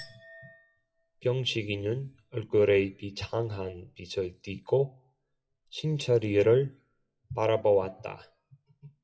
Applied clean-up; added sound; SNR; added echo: classical method WPE with log-MMSE.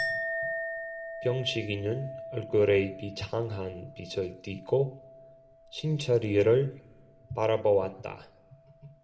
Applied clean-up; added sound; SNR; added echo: none; Chink, clink; 11 dB; reverberation time 0.7 s.